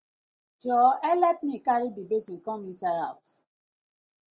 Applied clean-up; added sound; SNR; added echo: none; none; none; none.